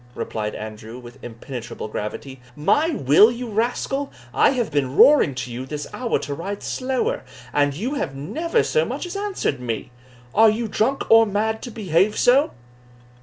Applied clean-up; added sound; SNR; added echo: none; none; none; none.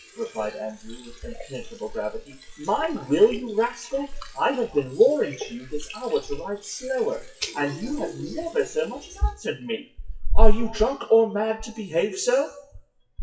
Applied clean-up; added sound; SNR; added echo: classical method WPE with log-MMSE.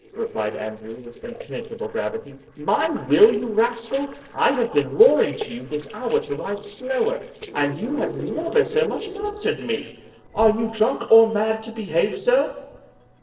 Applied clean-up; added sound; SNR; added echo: neural separator model SepFormer DNS4.